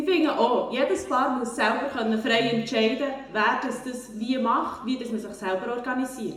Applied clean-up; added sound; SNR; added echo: none; none; none; reverberation time 0.9 s.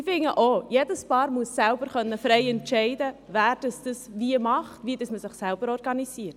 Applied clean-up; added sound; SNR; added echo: none; none; none; none.